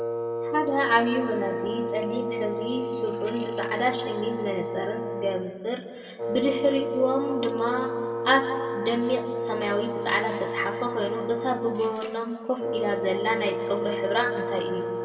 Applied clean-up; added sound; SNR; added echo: none; Wind instrument, woodwind instrument; 3 dB; reverberation time 1.7 s.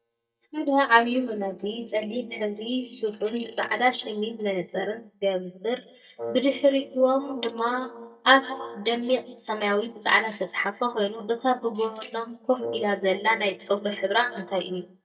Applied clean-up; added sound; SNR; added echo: neural mask model DeepFilterNet 3.